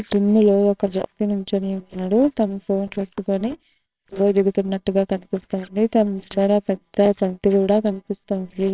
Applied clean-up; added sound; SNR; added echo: neural separator model SepFormer WHAMR!.